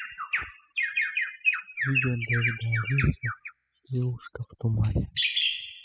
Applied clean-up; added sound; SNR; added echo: classical method spectral subtraction.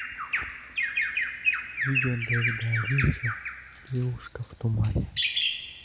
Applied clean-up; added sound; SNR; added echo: none; Bird vocalization, bird call, bird song; 0 dB; none.